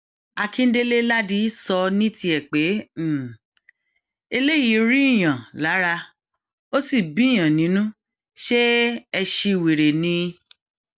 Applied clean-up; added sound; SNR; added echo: none; none; none; none.